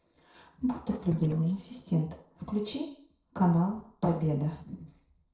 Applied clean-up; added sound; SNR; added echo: neural separator model SepFormer DNS4.